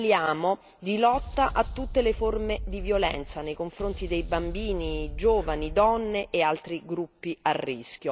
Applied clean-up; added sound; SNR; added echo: none; Boom; 8 dB; none.